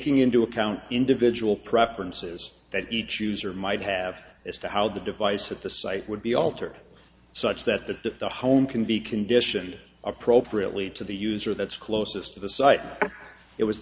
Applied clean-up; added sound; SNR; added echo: none; none; none; none.